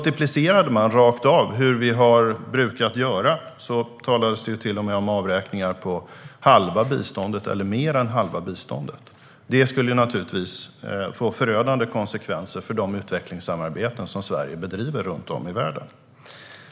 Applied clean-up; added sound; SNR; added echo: none; none; none; none.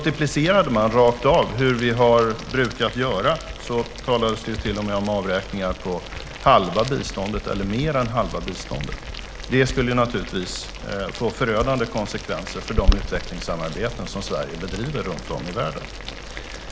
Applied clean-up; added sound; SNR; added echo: none; Boiling; 8 dB; none.